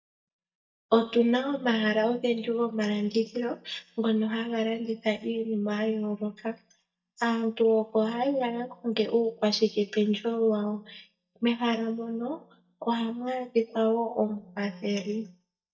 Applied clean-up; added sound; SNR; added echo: neural mask model DeepFilterNet 3.